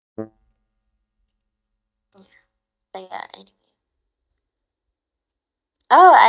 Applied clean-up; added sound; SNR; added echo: neural mask model DeepFilterNet 3.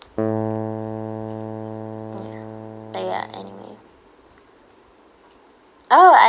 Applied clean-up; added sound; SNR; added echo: none; Keyboard (musical); 8 dB; none.